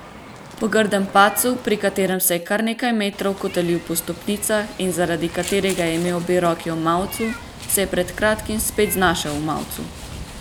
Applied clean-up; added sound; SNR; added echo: none; Meow; 14 dB; none.